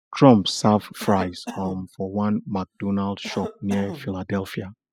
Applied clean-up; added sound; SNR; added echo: classical method spectral subtraction.